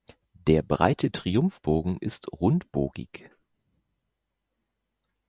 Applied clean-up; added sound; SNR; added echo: none; none; none; none.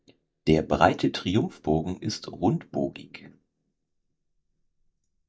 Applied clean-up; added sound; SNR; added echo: neural mask model DeepFilterNet 3.